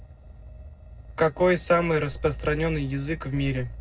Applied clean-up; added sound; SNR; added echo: neural separator model SepFormer DNS4.